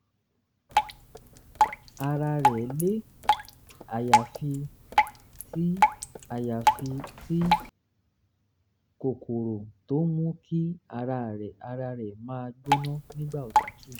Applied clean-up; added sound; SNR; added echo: none; Drip; -2 dB; none.